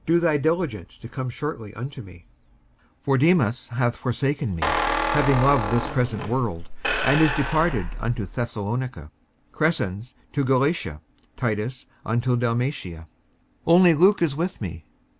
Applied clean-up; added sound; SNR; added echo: none; Squeak; 2 dB; none.